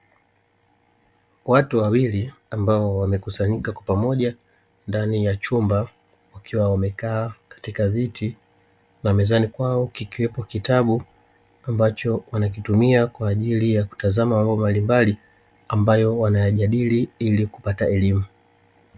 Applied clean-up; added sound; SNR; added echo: none; none; none; none.